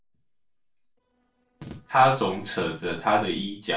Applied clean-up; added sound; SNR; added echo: neural separator model SepFormer DNS4.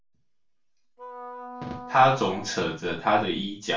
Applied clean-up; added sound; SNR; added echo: none; Wind instrument, woodwind instrument; 15 dB; reverberation time 0.3 s.